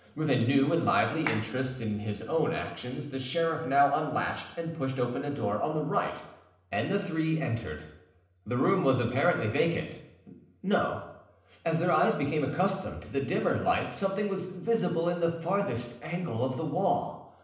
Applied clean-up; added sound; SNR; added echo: none; Clapping; 12 dB; reverberation time 0.8 s.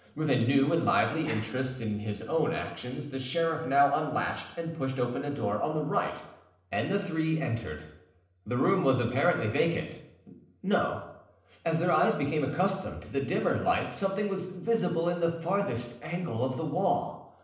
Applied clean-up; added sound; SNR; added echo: neural separator model SepFormer DNS4.